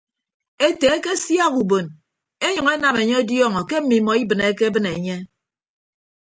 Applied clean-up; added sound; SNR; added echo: none; none; none; none.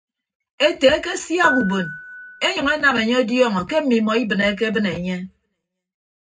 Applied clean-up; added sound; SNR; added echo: none; Piano; 7 dB; reverberation time 0.3 s.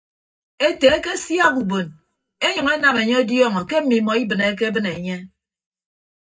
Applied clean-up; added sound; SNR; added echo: neural mask model DeepFilterNet 3.